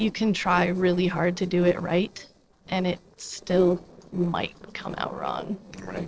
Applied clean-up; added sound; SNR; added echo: neural separator model SepFormer DNS4.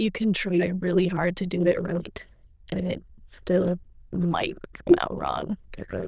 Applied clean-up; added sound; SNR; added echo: neural diffusion model UNIVERSE++.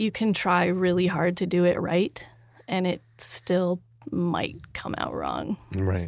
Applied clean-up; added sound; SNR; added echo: none; none; none; none.